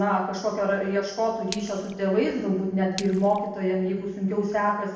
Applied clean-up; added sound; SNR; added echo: none; Splash, splatter; 18 dB; reverberation time 0.9 s.